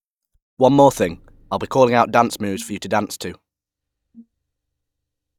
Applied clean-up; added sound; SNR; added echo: neural mask model DeepFilterNet 3.